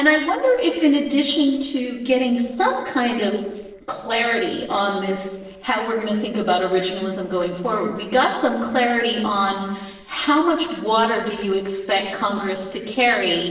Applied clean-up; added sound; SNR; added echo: neural separator model SepFormer DNS4.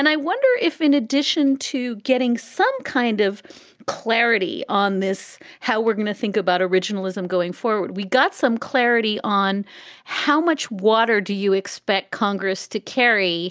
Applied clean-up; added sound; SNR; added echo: none; none; none; none.